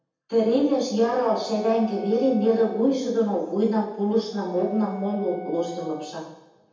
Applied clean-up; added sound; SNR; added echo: none; Wind instrument, woodwind instrument; 18 dB; reverberation time 0.9 s.